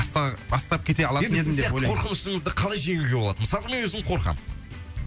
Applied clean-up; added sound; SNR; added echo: none; none; none; none.